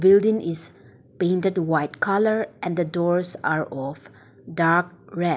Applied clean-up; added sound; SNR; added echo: none; none; none; none.